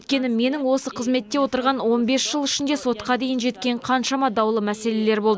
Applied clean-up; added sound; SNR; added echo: none; none; none; none.